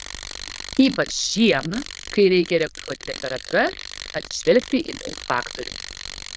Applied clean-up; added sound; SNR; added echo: neural diffusion model UNIVERSE++.